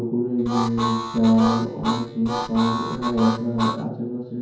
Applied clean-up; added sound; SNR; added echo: none; Harmonica; 6 dB; reverberation time 0.9 s.